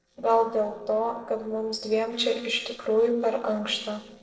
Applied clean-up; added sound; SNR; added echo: neural separator model SepFormer DNS4.